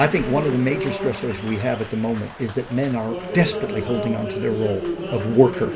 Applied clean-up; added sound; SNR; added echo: none; Applause; 7 dB; reverberation time 0.2 s.